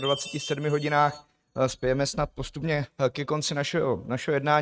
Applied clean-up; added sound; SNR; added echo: neural mask model RNNoise.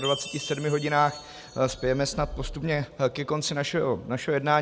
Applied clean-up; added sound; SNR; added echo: none; Chime; 16 dB; none.